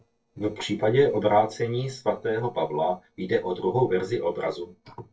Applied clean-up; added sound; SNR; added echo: neural separator model SepFormer DNS4.